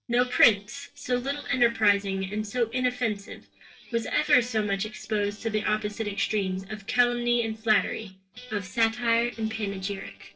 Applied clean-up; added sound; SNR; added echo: neural separator model SepFormer DNS4.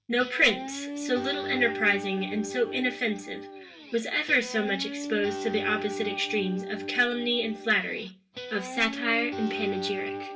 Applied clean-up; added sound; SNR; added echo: none; Guitar; 7 dB; reverberation time 0.2 s.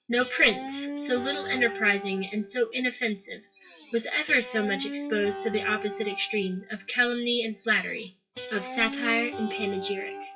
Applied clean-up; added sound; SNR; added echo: classical method WPE with log-MMSE.